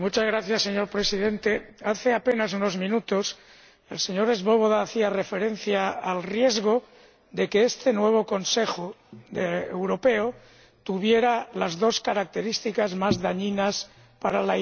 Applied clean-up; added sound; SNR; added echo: none; none; none; none.